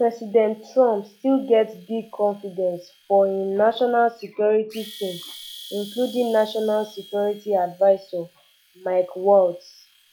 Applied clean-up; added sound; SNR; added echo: classical method log-MMSE.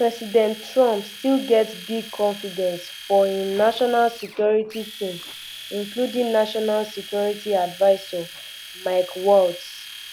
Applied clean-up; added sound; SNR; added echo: none; Domestic sounds, home sounds; 16 dB; none.